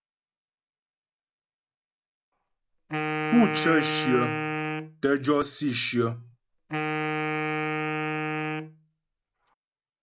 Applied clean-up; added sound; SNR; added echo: none; Wind instrument, woodwind instrument; 1 dB; none.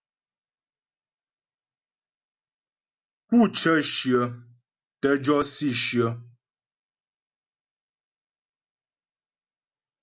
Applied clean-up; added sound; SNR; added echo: none; none; none; none.